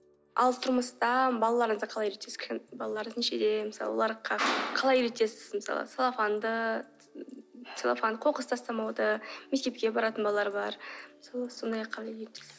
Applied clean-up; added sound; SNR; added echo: none; none; none; none.